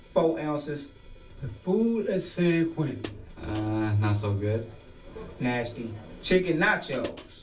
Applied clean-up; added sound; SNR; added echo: none; Hi-hat; 19 dB; reverberation time 0.3 s.